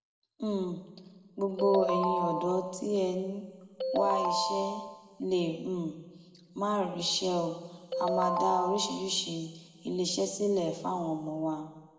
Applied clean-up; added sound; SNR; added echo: none; Ringtone; 1 dB; reverberation time 1.2 s.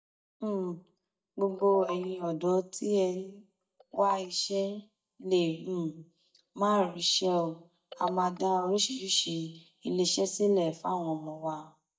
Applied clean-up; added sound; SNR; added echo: neural mask model DeepFilterNet 3.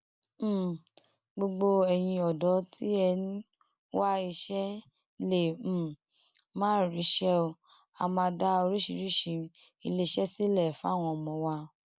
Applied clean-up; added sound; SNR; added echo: none; none; none; none.